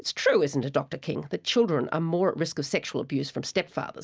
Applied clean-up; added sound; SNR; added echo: none; none; none; none.